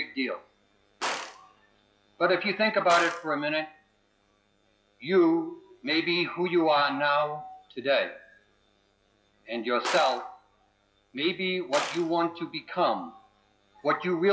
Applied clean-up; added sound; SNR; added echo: classical method log-MMSE.